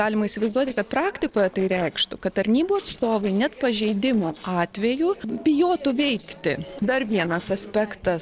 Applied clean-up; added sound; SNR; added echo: neural separator model SepFormer DNS4.